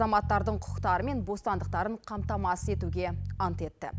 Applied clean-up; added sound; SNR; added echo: none; Bass guitar; 4 dB; none.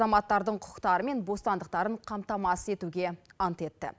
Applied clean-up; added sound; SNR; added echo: none; none; none; none.